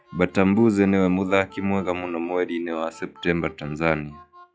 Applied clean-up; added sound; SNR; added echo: classical method log-MMSE.